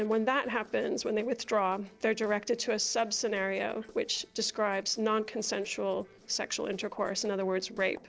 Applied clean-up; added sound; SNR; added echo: neural separator model SepFormer DNS4.